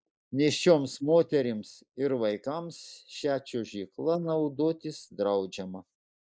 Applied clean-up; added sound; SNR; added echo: neural mask model Resemble Enhance denoiser.